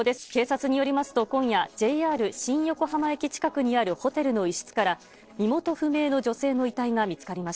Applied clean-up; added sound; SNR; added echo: neural separator model SepFormer DNS4.